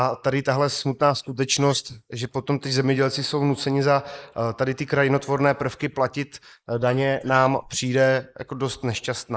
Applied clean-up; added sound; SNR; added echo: neural mask model Resemble Enhance denoiser.